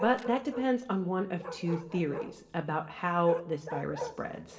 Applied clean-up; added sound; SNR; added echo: none; Bark; 10 dB; reverberation time 1.0 s.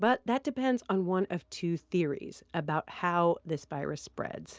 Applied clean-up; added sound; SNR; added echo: none; none; none; none.